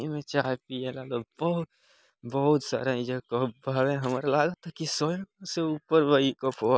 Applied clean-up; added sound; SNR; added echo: none; none; none; none.